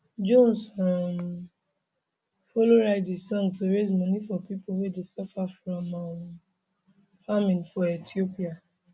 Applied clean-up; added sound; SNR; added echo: none; none; none; none.